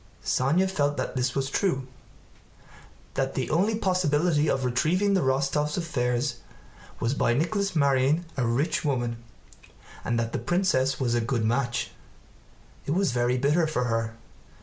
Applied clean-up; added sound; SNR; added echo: none; none; none; none.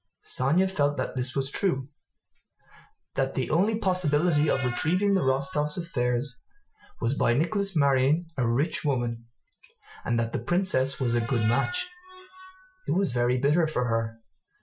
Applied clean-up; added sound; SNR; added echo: classical method Wiener filter.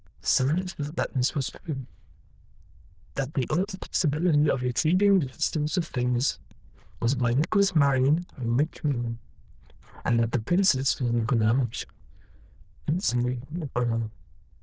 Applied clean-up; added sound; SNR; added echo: neural diffusion model UNIVERSE++.